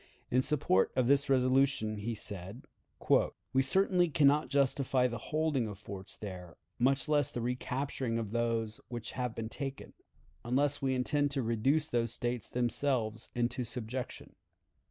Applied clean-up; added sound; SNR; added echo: none; none; none; none.